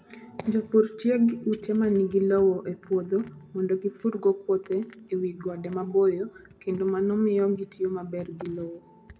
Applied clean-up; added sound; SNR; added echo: none; none; none; reverberation time 0.9 s.